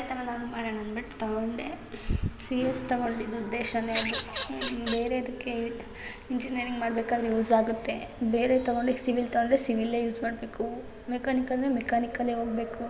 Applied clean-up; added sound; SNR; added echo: none; Bird vocalization, bird call, bird song / Fowl; 6 dB; none.